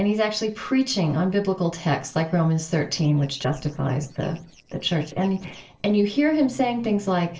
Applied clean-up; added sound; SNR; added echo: neural separator model SepFormer DNS4.